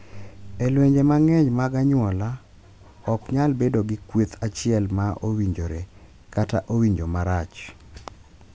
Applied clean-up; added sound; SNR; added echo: none; none; none; none.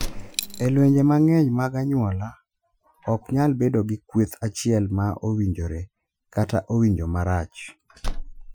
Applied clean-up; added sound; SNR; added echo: classical method Wiener filter.